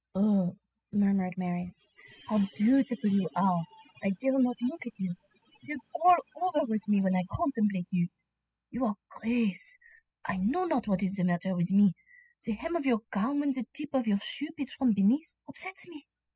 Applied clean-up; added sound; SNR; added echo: classical method spectral subtraction.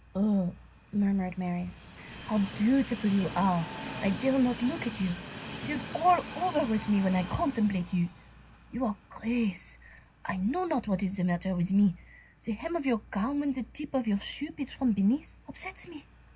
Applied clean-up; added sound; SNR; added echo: none; Train; 15 dB; none.